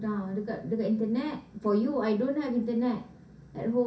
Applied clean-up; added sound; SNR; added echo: none; none; none; reverberation time 0.3 s.